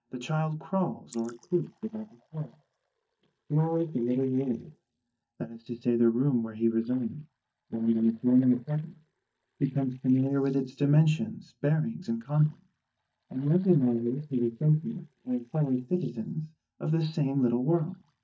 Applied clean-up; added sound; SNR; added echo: neural mask model DeepFilterNet 3.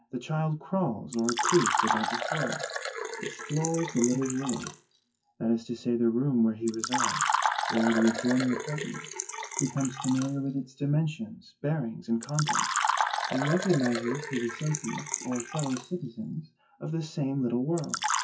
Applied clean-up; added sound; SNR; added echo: classical method WPE with log-MMSE.